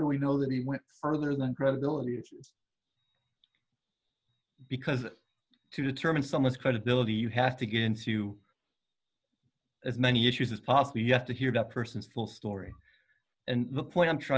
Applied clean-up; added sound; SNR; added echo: none; none; none; none.